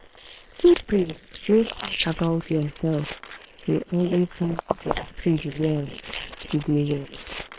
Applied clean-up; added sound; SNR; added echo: neural separator model SepFormer WHAM!.